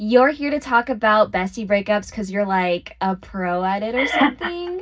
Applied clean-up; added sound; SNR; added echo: none; none; none; reverberation time 0.4 s.